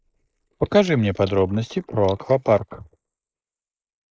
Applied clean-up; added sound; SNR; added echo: neural mask model Resemble Enhance denoiser.